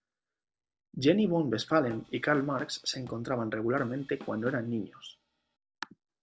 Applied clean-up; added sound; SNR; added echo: neural separator model SepFormer DNS4.